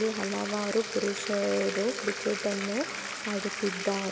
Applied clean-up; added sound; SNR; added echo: none; Bathtub (filling or washing); 6 dB; none.